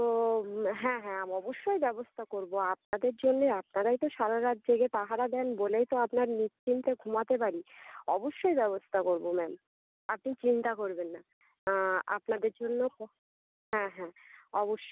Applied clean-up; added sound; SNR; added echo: none; none; none; none.